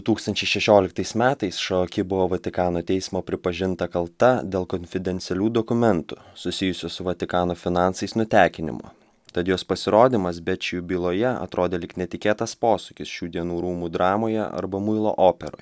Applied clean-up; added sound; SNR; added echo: none; none; none; none.